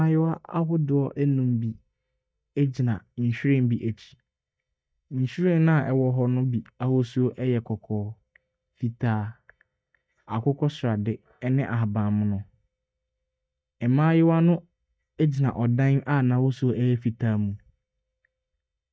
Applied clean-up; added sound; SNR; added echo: neural mask model DeepFilterNet 3.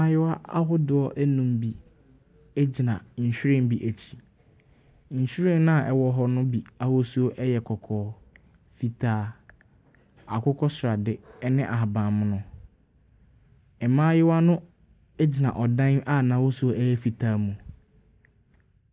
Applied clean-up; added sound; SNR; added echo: none; none; none; none.